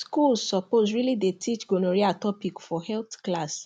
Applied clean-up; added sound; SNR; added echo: none; none; none; none.